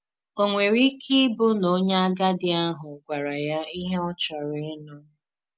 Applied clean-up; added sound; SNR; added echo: none; none; none; none.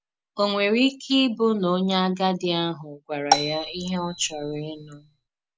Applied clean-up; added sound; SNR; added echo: none; Marimba, xylophone; 4 dB; none.